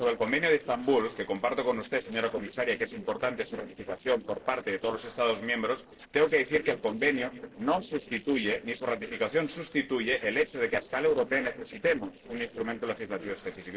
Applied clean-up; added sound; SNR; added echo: neural separator model SepFormer DNS4.